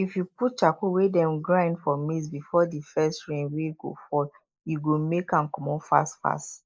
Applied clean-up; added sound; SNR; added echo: neural mask model Resemble Enhance denoiser.